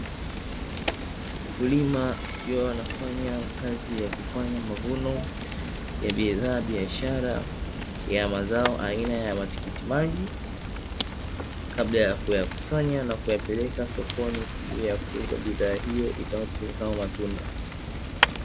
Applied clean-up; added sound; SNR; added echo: none; Fire; 3 dB; none.